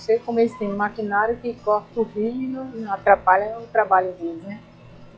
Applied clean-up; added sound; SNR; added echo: classical method log-MMSE.